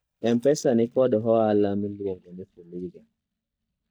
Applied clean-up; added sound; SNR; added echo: neural mask model DeepFilterNet 3.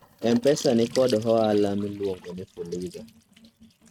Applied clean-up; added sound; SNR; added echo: neural mask model RNNoise.